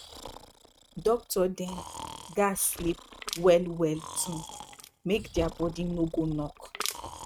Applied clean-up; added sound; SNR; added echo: neural mask model RNNoise.